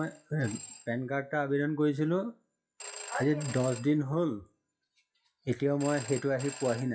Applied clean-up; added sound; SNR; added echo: classical method WPE with log-MMSE.